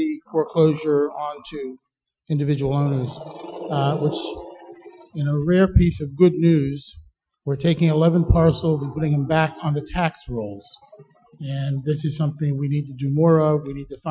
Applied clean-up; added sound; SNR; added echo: classical method Wiener filter.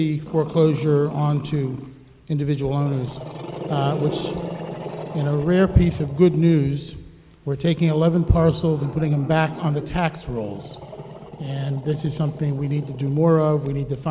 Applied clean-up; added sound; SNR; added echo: none; Growling; 14 dB; none.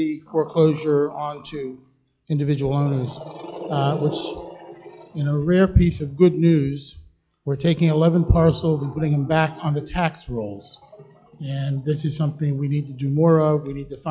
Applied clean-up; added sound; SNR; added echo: classical method log-MMSE.